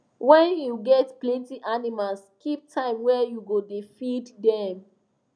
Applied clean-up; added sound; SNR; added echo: none; none; none; none.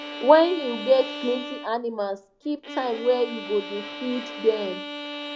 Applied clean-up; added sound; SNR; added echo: none; Bowed string instrument; 11 dB; none.